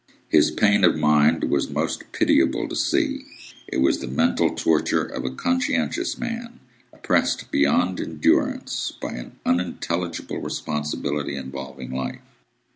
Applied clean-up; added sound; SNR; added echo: none; none; none; none.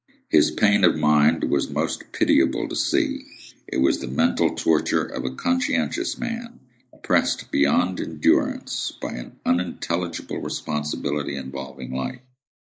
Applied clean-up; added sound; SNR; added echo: neural mask model Resemble Enhance denoiser.